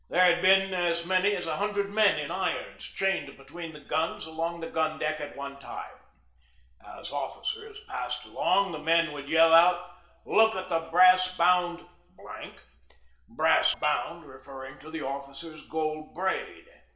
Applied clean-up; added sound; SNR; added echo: neural separator model SepFormer DNS4.